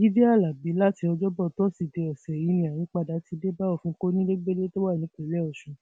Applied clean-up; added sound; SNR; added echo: none; none; none; none.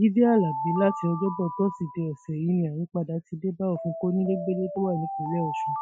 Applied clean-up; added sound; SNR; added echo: classical method Wiener filter.